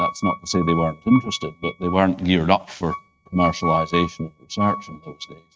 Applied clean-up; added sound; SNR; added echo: neural mask model RNNoise.